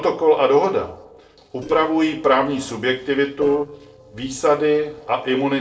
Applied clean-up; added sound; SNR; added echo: neural separator model SepFormer DNS4.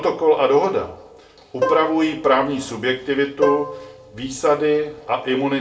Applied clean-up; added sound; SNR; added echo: none; Plucked string instrument; 8 dB; reverberation time 0.3 s.